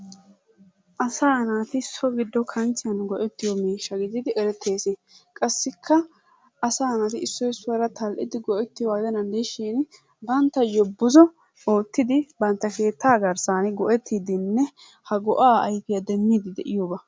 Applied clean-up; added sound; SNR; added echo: none; none; none; none.